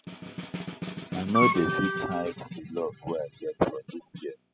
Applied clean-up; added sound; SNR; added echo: classical method spectral subtraction.